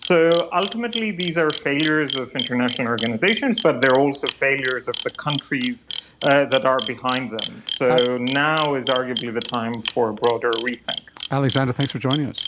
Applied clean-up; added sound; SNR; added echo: none; Camera; 11 dB; none.